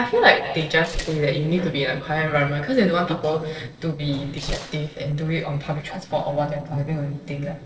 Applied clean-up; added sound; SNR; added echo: neural separator model SepFormer DNS4.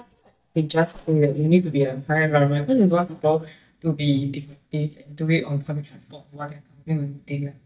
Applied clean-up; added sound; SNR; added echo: neural mask model DeepFilterNet 3.